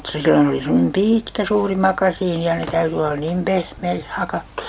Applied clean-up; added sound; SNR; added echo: none; none; none; none.